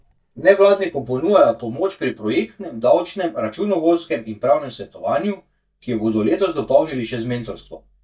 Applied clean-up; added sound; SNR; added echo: neural mask model DeepFilterNet 3.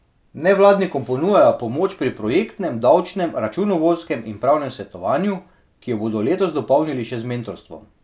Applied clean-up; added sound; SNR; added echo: none; none; none; none.